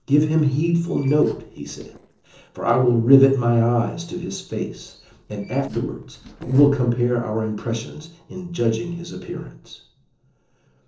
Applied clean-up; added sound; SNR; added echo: neural separator model SepFormer DNS4.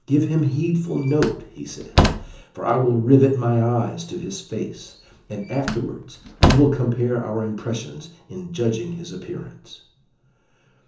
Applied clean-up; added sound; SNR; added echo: none; Slam; 2 dB; reverberation time 0.7 s.